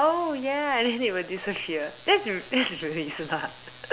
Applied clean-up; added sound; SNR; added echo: none; none; none; none.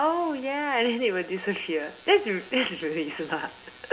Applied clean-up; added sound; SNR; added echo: none; none; none; reverberation time 0.3 s.